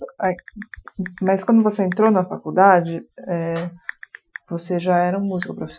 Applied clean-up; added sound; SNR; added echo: classical method Wiener filter.